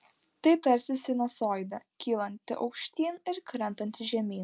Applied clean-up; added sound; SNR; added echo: none; none; none; none.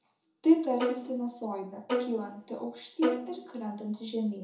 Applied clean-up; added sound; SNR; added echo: none; Bowed string instrument; 2 dB; reverberation time 0.6 s.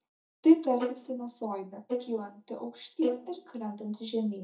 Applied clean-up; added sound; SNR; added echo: neural mask model DeepFilterNet 3.